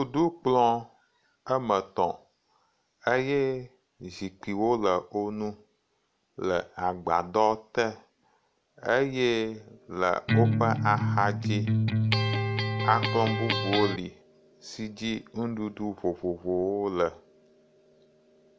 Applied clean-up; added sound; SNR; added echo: none; Electric guitar; -3 dB; none.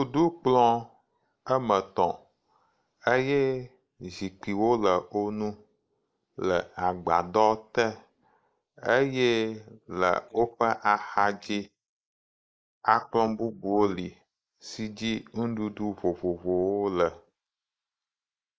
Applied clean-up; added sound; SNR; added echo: neural mask model Resemble Enhance denoiser.